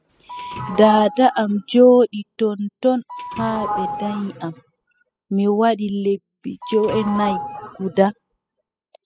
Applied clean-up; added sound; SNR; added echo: classical method spectral subtraction.